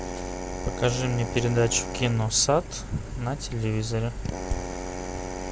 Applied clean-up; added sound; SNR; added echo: none; Drill; 9 dB; none.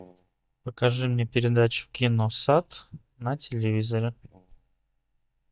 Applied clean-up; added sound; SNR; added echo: neural mask model DeepFilterNet 3.